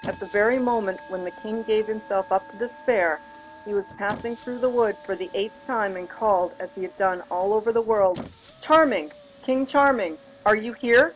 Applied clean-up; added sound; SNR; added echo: none; Squeak + Musical instrument; 20 dB; none.